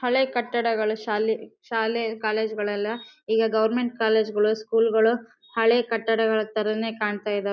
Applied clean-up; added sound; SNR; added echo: none; none; none; none.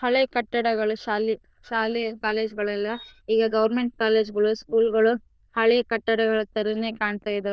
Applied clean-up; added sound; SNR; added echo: neural diffusion model UNIVERSE++.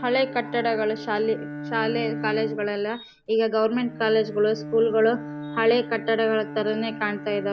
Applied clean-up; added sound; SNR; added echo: none; Bowed string instrument; 11 dB; none.